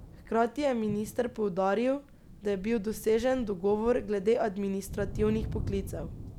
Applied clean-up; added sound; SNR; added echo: none; Thunder; 11 dB; none.